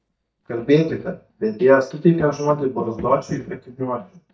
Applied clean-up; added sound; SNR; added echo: neural mask model DeepFilterNet 3.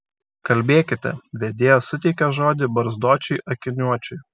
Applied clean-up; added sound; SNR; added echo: none; none; none; none.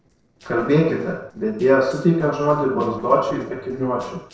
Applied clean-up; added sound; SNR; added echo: neural separator model SepFormer DNS4.